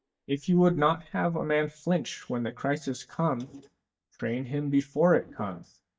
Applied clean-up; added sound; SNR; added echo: neural mask model DeepFilterNet 3.